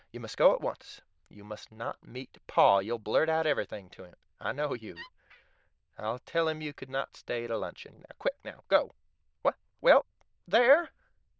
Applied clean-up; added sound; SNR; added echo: neural diffusion model UNIVERSE++.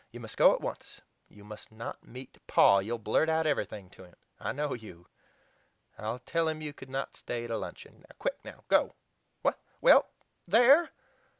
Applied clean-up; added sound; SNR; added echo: none; none; none; none.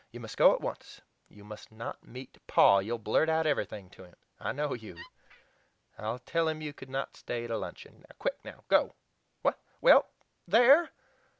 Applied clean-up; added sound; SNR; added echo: none; Wood; 19 dB; none.